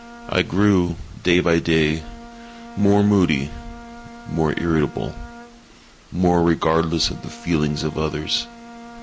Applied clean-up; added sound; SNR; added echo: none; Bowed string instrument; 19 dB; none.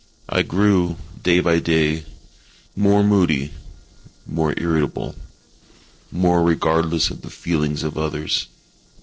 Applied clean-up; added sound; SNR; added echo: neural separator model SepFormer DNS4.